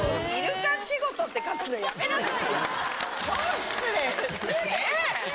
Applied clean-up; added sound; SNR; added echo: none; Toilet flush; 20 dB; none.